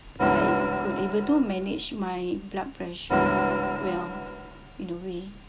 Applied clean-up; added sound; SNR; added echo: none; Organ; -2 dB; none.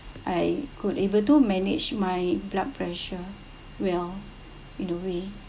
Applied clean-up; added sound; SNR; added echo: none; none; none; none.